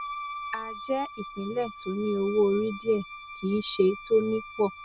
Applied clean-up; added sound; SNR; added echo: none; Wind instrument, woodwind instrument; 12 dB; none.